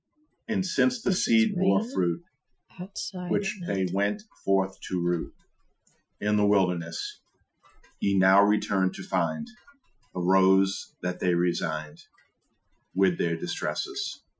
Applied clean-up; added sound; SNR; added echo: classical method Wiener filter.